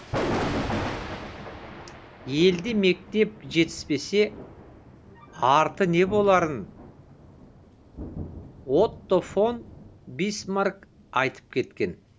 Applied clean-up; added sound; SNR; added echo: none; Thunder; 10 dB; none.